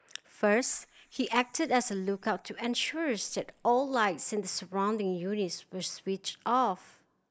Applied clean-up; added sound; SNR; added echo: neural mask model Resemble Enhance denoiser.